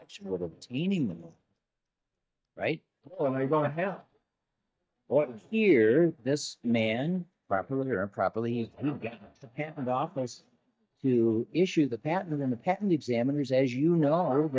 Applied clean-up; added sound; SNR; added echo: neural mask model DeepFilterNet 3.